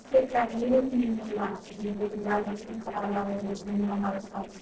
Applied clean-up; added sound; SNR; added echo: neural separator model SepFormer DNS4.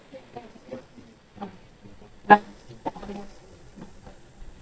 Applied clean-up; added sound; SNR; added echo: neural mask model DeepFilterNet 3.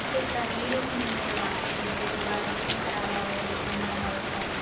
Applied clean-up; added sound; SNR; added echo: none; Rain; -4 dB; reverberation time 0.6 s.